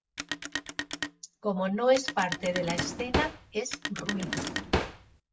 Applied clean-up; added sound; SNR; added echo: none; Telephone + Drawer open or close; 3 dB; none.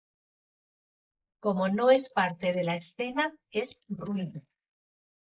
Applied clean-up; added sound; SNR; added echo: neural mask model Resemble Enhance denoiser.